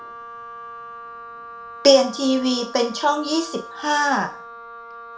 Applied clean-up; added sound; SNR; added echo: none; Wind instrument, woodwind instrument; 15 dB; reverberation time 0.4 s.